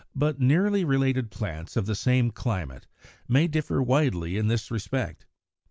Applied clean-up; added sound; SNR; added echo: none; none; none; none.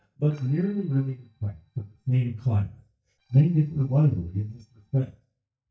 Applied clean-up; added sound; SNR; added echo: neural mask model DeepFilterNet 3.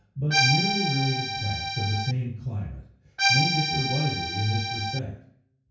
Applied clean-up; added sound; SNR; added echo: none; Accordion; -2 dB; reverberation time 0.6 s.